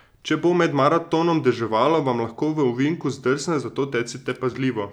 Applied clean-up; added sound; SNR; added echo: none; none; none; none.